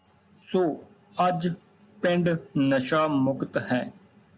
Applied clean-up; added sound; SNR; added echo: none; none; none; none.